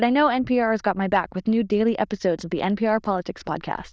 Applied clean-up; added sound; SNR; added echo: neural diffusion model UNIVERSE++.